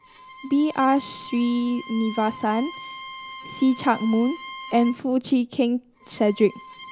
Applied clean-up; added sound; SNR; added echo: none; Bowed string instrument; 16 dB; none.